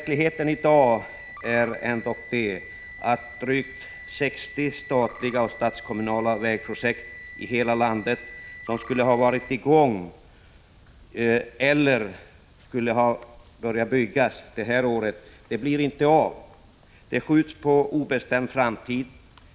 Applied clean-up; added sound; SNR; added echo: none; none; none; none.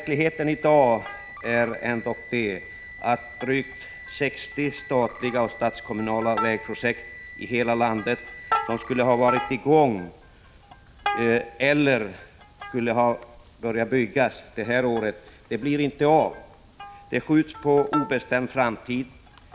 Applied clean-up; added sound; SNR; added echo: none; Plucked string instrument; 13 dB; none.